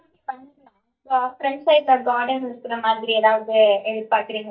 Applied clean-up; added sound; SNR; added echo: neural mask model DeepFilterNet 3.